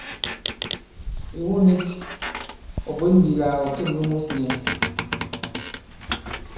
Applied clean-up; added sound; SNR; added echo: none; Squeak; 6 dB; reverberation time 1.0 s.